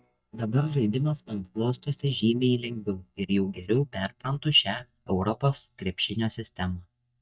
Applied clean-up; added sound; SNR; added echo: neural mask model DeepFilterNet 3.